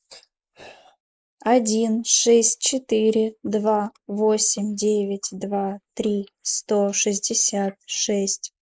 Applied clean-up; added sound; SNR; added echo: neural mask model Resemble Enhance denoiser.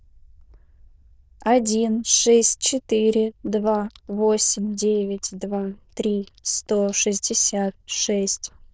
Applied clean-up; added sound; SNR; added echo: neural diffusion model UNIVERSE++.